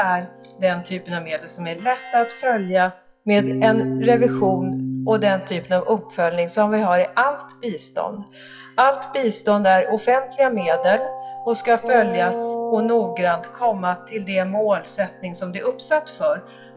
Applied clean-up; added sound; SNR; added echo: classical method log-MMSE.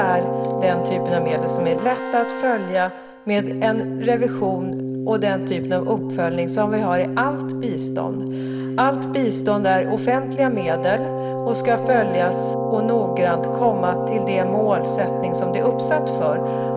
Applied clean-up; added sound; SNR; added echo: none; Keyboard (musical); 2 dB; none.